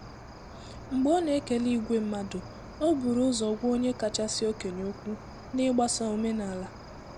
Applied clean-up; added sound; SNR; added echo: none; Cricket; 15 dB; none.